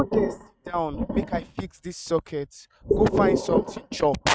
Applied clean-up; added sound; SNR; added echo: neural mask model RNNoise.